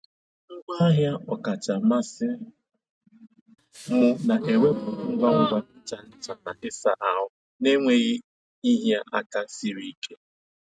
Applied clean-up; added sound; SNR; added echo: neural mask model RNNoise.